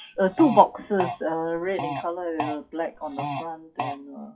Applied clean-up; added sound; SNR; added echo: classical method WPE with log-MMSE.